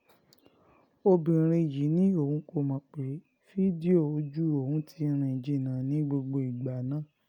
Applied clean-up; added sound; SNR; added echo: none; none; none; none.